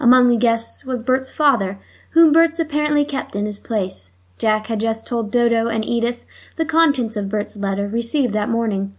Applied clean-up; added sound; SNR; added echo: none; none; none; none.